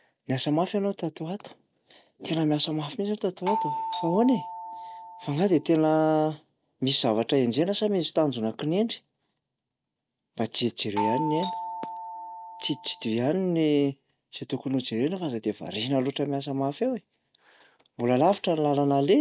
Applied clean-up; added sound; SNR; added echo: none; Doorbell; 6 dB; none.